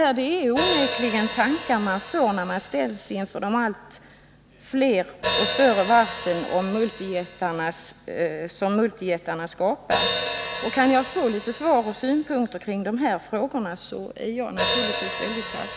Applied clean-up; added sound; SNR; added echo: none; Hi-hat; 5 dB; none.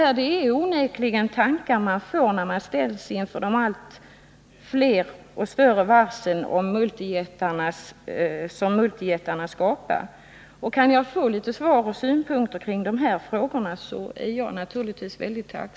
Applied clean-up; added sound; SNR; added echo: none; none; none; none.